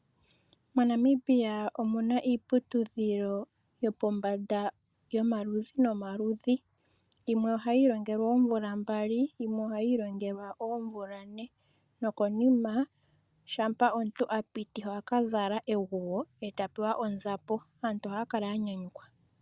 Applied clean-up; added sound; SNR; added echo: none; none; none; none.